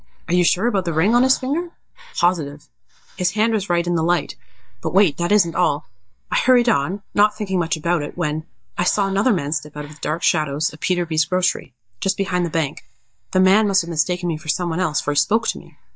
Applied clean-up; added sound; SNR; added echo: neural mask model DeepFilterNet 3.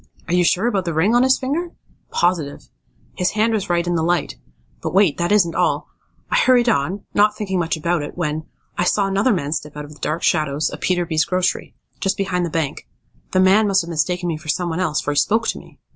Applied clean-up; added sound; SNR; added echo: none; none; none; none.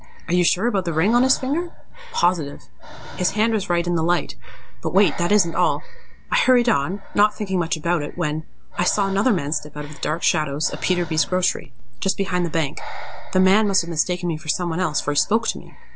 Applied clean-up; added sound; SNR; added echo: none; Breathing; 5 dB; none.